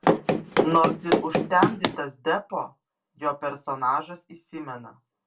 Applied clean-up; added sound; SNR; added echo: none; Run; -4 dB; reverberation time 0.1 s.